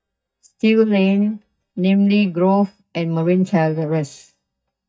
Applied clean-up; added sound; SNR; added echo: neural mask model DeepFilterNet 3.